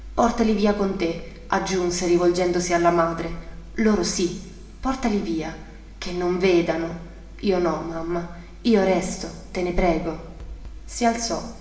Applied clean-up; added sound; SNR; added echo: none; none; none; reverberation time 1.1 s.